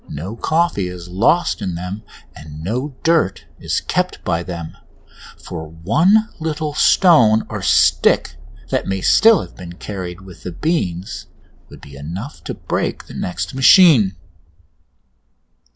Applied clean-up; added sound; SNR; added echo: none; Accelerating, revving, vroom; 19 dB; none.